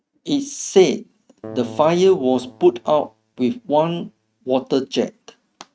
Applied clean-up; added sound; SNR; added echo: neural mask model RNNoise.